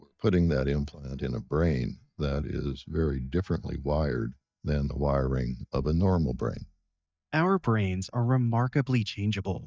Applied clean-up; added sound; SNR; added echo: neural mask model DeepFilterNet 3.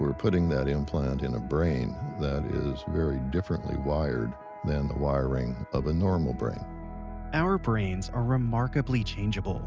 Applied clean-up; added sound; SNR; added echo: none; none; none; none.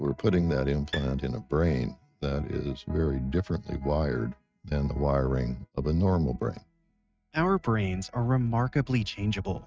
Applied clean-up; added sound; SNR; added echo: neural mask model RNNoise.